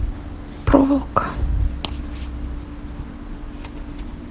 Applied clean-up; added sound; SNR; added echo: none; none; none; none.